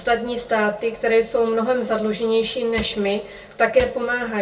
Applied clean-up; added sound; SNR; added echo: none; Cupboard open or close / Drawer open or close; 17 dB; reverberation time 0.2 s.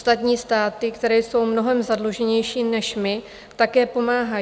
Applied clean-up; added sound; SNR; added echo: none; none; none; none.